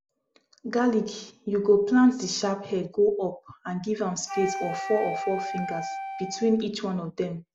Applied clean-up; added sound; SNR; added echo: none; Wind instrument, woodwind instrument; 7 dB; none.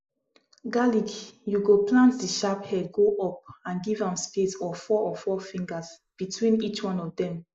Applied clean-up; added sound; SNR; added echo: neural mask model Resemble Enhance denoiser.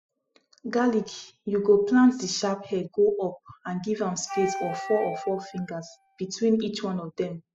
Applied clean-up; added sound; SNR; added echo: classical method spectral subtraction.